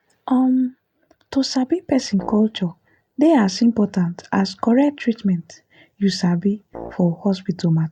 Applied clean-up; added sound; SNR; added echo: neural mask model DeepFilterNet 3.